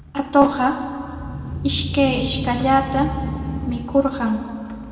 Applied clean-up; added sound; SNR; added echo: none; Engine starting / Accelerating, revving, vroom / Motor vehicle (road); 8 dB; reverberation time 2.3 s.